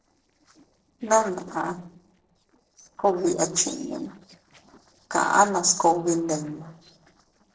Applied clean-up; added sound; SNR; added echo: neural separator model SepFormer DNS4.